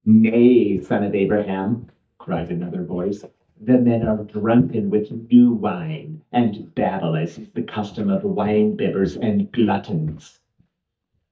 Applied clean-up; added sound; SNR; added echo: neural mask model DeepFilterNet 3.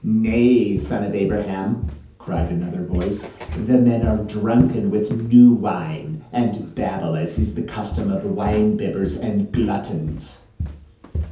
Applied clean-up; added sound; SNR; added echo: none; Walk, footsteps; 10 dB; reverberation time 0.5 s.